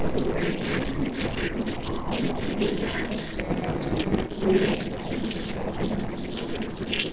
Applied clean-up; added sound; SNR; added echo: neural separator model SepFormer DNS4.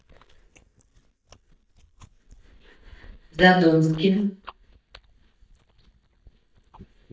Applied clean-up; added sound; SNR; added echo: neural mask model DeepFilterNet 3.